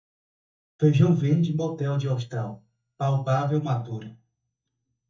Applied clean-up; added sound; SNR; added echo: neural mask model DeepFilterNet 3.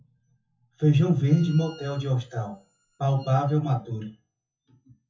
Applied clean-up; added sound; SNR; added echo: classical method WPE with log-MMSE.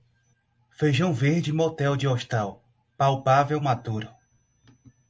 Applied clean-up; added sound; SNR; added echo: none; none; none; none.